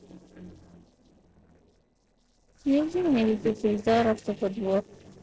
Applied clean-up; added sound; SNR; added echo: neural separator model SepFormer DNS4.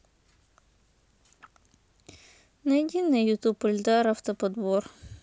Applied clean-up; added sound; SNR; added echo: none; none; none; none.